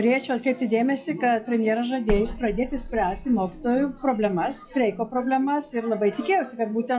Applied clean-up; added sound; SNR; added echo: classical method log-MMSE.